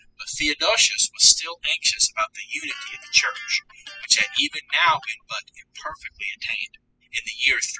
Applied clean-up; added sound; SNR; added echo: classical method spectral subtraction.